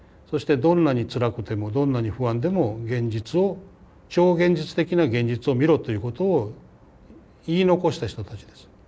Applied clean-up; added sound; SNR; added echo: none; none; none; none.